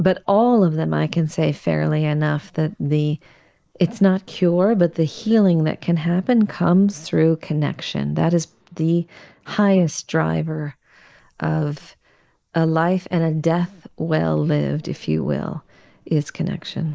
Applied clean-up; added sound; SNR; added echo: neural mask model Resemble Enhance denoiser.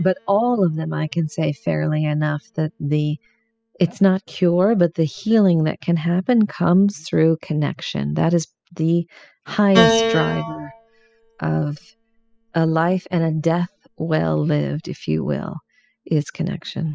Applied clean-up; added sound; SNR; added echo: classical method spectral subtraction.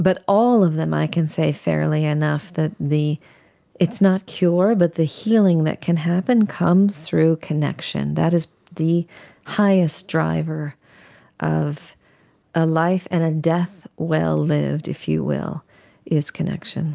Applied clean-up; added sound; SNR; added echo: none; none; none; none.